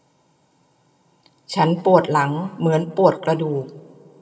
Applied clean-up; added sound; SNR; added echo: none; none; none; reverberation time 1.2 s.